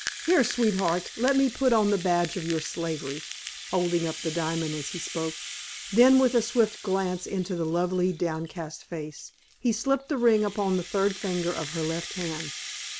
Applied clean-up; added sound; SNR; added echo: none; Rattle (instrument); 12 dB; none.